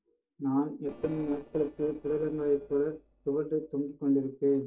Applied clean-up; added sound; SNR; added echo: neural separator model SepFormer DNS4.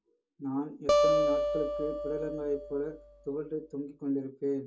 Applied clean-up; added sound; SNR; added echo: none; Acoustic guitar; -4 dB; reverberation time 0.2 s.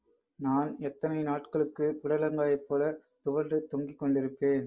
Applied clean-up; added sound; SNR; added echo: none; none; none; none.